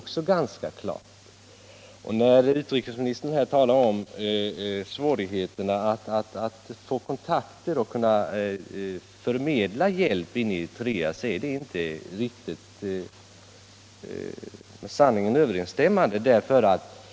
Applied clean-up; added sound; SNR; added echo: none; none; none; none.